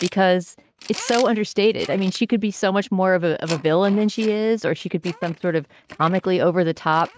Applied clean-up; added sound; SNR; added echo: neural mask model RNNoise.